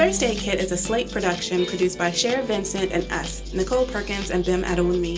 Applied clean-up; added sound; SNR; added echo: none; Marimba, xylophone / Wood; 17 dB; reverberation time 0.2 s.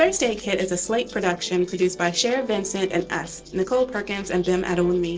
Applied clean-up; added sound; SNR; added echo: neural separator model SepFormer DNS4.